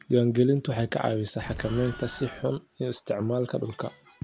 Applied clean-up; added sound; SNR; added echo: none; Explosion; 13 dB; none.